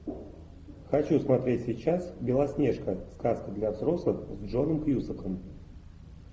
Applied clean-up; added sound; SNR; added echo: none; none; none; none.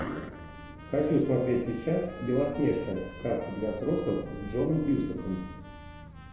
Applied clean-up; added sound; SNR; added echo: none; Trumpet; 19 dB; reverberation time 1.0 s.